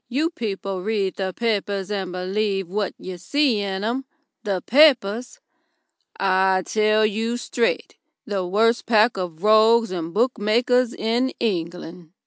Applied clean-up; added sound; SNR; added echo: none; none; none; none.